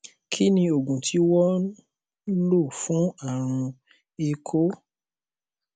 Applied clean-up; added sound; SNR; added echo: none; none; none; none.